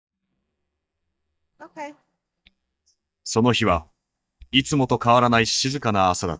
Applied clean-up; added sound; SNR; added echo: neural mask model DeepFilterNet 3.